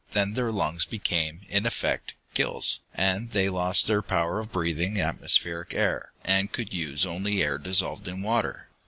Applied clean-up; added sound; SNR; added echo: none; none; none; none.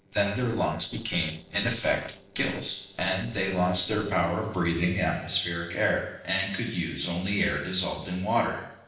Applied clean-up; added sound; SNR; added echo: neural separator model SepFormer DNS4.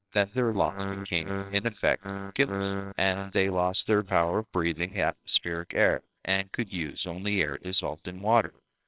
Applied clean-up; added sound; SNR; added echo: neural separator model SepFormer WHAMR!.